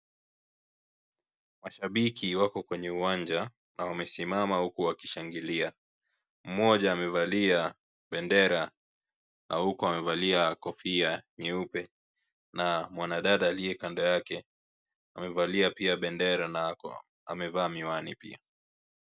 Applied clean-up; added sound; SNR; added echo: none; none; none; none.